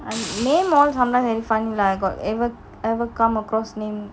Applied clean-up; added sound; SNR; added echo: none; Hiss; 17 dB; none.